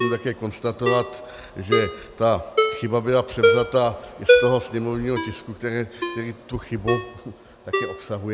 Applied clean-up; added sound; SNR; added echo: none; Ringtone; 0 dB; none.